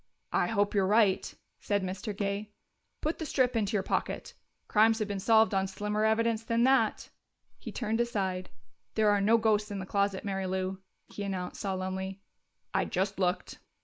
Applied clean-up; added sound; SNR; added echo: neural mask model Resemble Enhance denoiser.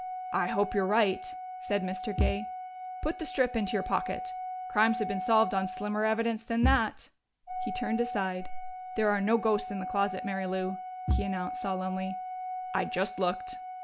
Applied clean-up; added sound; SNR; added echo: none; Bass drum / Thump, thud + Organ; 5 dB; none.